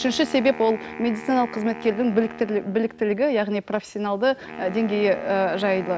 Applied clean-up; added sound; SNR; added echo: none; Wind instrument, woodwind instrument; 15 dB; none.